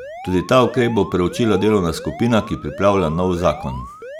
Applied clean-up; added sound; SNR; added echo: none; Alarm; 15 dB; none.